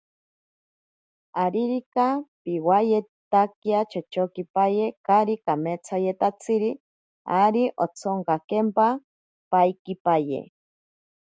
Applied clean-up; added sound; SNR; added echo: none; none; none; none.